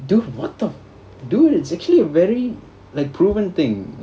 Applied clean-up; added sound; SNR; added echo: none; none; none; none.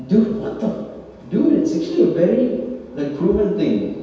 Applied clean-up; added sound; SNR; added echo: none; none; none; reverberation time 1.2 s.